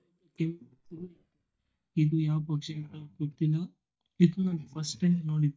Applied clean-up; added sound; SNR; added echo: neural mask model DeepFilterNet 3.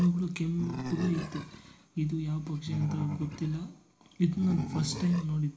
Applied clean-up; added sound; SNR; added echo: none; Animal; 10 dB; reverberation time 0.4 s.